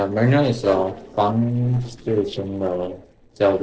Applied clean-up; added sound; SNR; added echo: neural separator model SepFormer DNS4.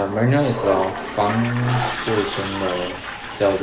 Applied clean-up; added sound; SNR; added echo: none; Toilet flush; 6 dB; none.